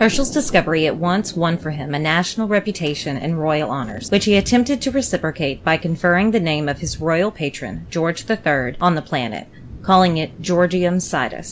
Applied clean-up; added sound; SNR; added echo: none; Thunder; 18 dB; none.